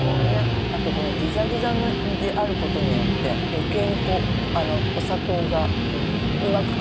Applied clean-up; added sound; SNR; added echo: none; Guitar; -5 dB; none.